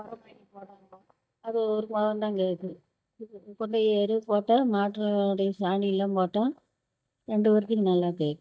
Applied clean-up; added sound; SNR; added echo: neural mask model DeepFilterNet 3.